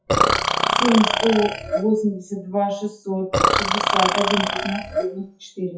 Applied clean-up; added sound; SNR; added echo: classical method WPE with log-MMSE.